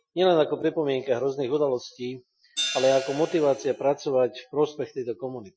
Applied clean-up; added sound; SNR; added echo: classical method Wiener filter.